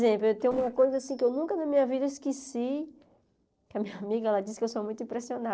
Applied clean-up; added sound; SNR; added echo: neural separator model SepFormer DNS4.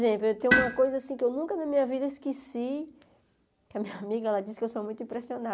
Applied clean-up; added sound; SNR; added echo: none; Tools; 3 dB; none.